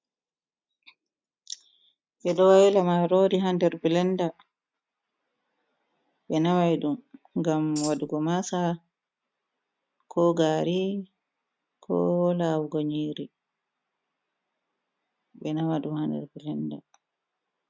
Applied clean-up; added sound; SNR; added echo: none; Tambourine; 12 dB; none.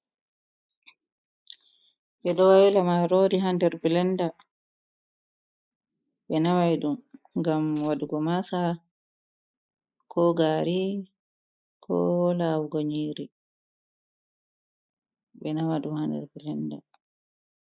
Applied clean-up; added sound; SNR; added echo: neural mask model Resemble Enhance denoiser.